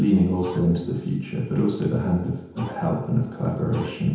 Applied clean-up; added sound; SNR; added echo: none; Dog; 18 dB; reverberation time 1.0 s.